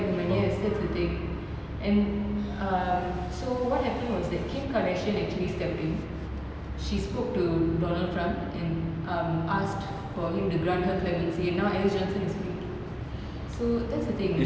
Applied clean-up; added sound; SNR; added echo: none; Bowed string instrument; 19 dB; none.